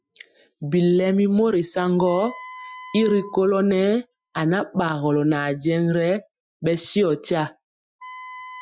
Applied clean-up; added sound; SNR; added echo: classical method Wiener filter.